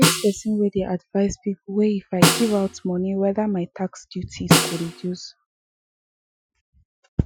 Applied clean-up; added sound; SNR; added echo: classical method Wiener filter.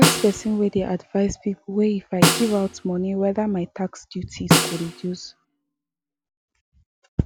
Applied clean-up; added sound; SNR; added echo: none; Snare drum; 0 dB; none.